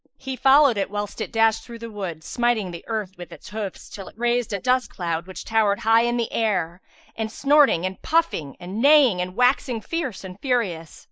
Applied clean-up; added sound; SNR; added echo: neural mask model Resemble Enhance denoiser.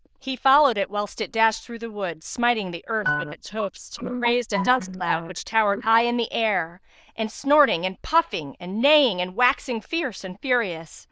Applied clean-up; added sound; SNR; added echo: neural diffusion model UNIVERSE++.